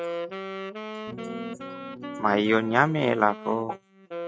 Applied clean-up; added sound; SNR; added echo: neural mask model RNNoise.